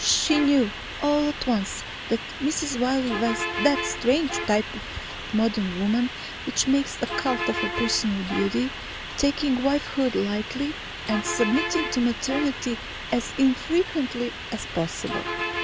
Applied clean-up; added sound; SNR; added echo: none; Bus; 7 dB; none.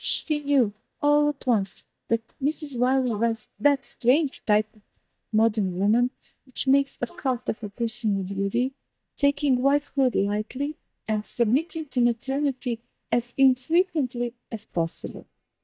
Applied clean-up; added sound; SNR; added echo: neural mask model DeepFilterNet 3.